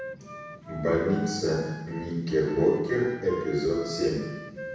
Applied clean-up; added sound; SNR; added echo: none; Wind instrument, woodwind instrument; 14 dB; reverberation time 1.1 s.